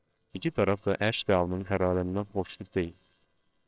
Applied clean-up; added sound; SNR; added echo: neural separator model SepFormer WHAMR!.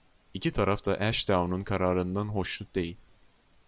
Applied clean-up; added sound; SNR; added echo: none; none; none; none.